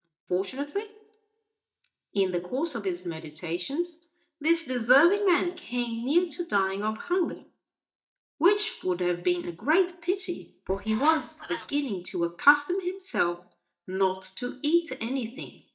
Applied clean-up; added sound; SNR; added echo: neural mask model DeepFilterNet 3.